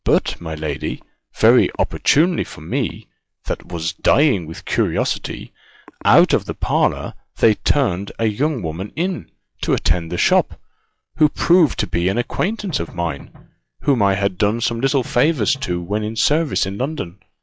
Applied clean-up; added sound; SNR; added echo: classical method log-MMSE.